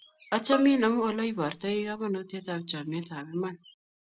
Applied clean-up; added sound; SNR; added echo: none; Bowed string instrument; 11 dB; none.